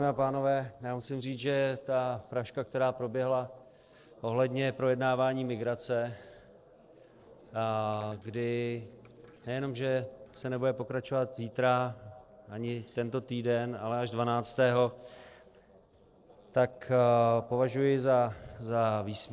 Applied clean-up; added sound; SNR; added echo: neural separator model SepFormer DNS4.